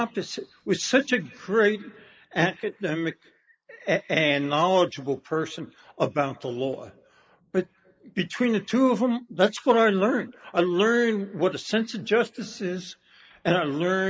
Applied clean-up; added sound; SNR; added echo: neural mask model Resemble Enhance denoiser.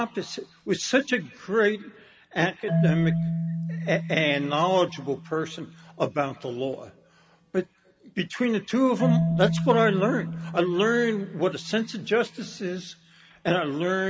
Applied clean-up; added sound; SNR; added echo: none; Marimba, xylophone; 5 dB; none.